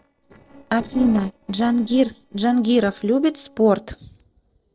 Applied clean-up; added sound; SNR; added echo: neural separator model SepFormer DNS4.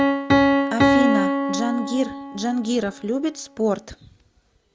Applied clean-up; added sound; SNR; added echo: none; Piano; -3 dB; none.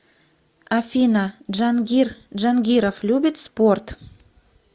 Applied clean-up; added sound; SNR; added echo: none; none; none; none.